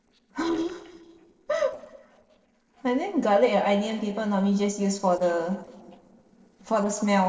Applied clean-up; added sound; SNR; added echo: neural separator model SepFormer DNS4.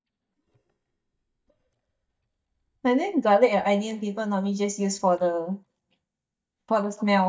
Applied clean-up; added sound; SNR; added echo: neural mask model DeepFilterNet 3.